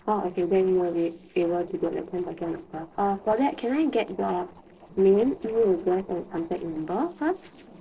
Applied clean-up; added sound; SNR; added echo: neural separator model SepFormer DNS4.